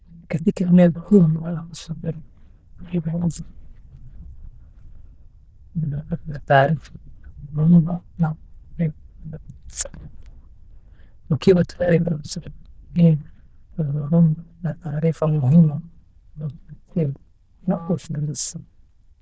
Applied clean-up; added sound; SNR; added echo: neural diffusion model UNIVERSE++.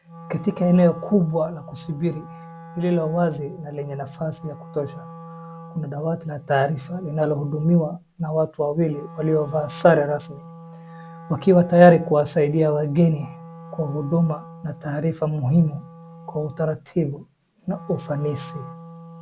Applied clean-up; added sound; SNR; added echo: none; Wind instrument, woodwind instrument; 18 dB; none.